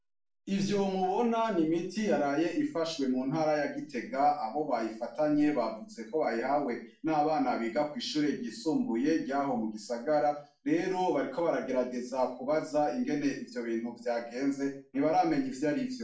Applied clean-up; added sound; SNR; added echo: none; none; none; reverberation time 0.4 s.